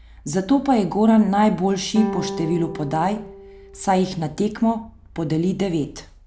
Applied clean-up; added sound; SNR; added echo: none; Guitar; 12 dB; none.